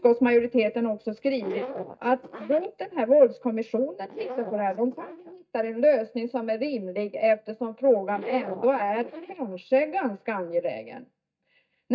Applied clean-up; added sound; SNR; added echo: neural mask model DeepFilterNet 3.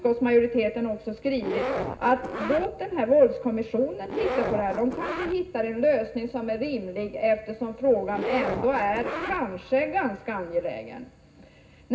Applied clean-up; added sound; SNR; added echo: none; Zipper (clothing); 6 dB; reverberation time 0.4 s.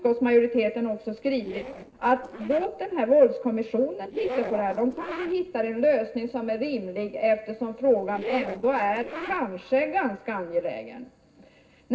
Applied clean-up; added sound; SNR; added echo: neural separator model SepFormer DNS4.